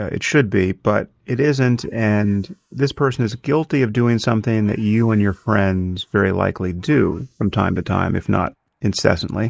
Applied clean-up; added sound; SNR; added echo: neural mask model Resemble Enhance denoiser.